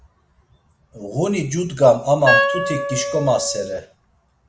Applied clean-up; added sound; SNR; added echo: none; Wind instrument, woodwind instrument; 1 dB; none.